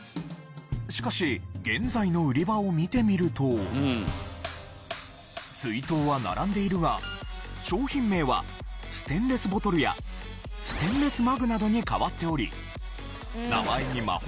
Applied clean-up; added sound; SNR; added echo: none; none; none; none.